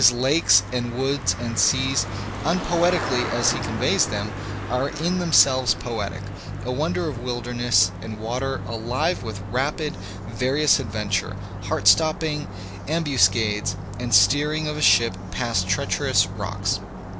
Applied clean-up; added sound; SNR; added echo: none; Bass guitar + Traffic noise, roadway noise; 7 dB; none.